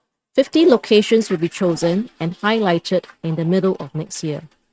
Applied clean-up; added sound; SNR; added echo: neural mask model RNNoise.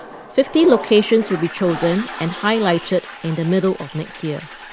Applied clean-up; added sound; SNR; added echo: none; Toilet flush; 13 dB; none.